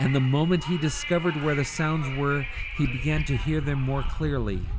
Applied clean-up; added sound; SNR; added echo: none; Wind; 6 dB; none.